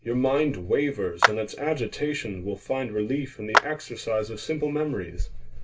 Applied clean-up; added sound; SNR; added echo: none; Clapping; 1 dB; reverberation time 0.2 s.